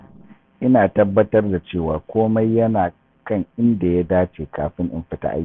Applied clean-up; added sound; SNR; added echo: none; none; none; none.